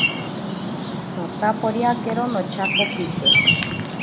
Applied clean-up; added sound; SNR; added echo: none; Bird vocalization, bird call, bird song; -3 dB; none.